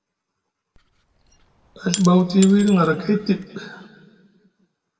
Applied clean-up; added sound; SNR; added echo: none; Shatter / Crushing; 15 dB; reverberation time 1.5 s.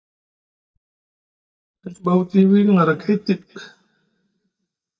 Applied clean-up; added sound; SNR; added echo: neural mask model DeepFilterNet 3.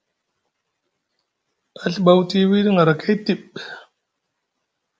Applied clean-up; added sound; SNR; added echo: none; none; none; none.